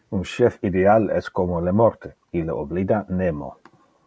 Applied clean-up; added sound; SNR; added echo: none; none; none; none.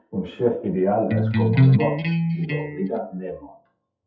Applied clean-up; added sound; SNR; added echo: classical method WPE with log-MMSE.